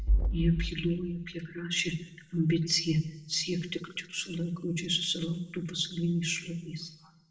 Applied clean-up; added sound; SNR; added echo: none; Knock / Wood; 18 dB; reverberation time 0.8 s.